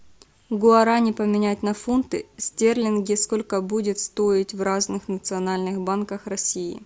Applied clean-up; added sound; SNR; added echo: none; none; none; none.